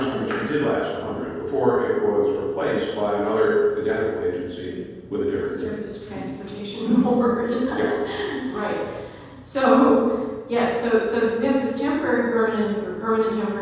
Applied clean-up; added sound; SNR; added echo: none; none; none; reverberation time 1.2 s.